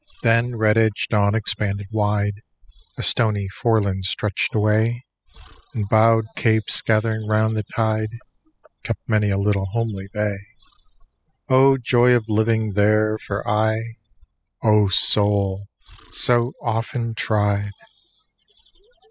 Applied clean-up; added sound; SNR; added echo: classical method spectral subtraction.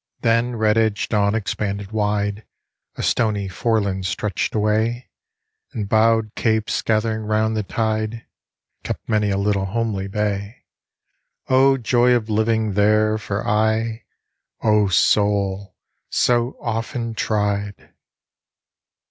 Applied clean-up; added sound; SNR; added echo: none; none; none; none.